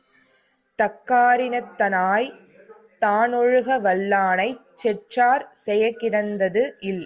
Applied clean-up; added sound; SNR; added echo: none; none; none; none.